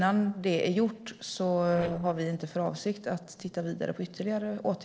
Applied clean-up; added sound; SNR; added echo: neural separator model SepFormer DNS4.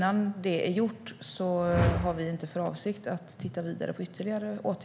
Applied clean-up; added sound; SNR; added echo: none; Whoosh, swoosh, swish; 3 dB; none.